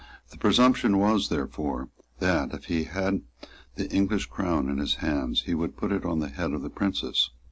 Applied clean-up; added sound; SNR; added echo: none; none; none; none.